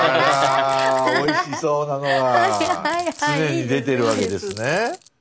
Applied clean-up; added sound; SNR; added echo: none; Coin (dropping); 18 dB; none.